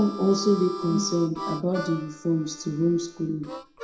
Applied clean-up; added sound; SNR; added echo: none; Harmonica; 12 dB; reverberation time 0.6 s.